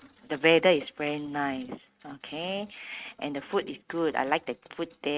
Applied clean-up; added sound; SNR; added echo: neural mask model RNNoise.